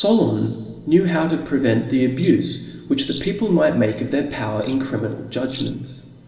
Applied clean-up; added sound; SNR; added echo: none; Bird vocalization, bird call, bird song; 14 dB; reverberation time 1.9 s.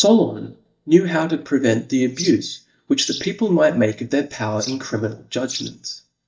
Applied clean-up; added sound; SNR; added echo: neural mask model DeepFilterNet 3.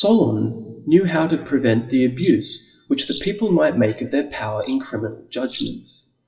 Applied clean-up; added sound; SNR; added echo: classical method WPE with log-MMSE.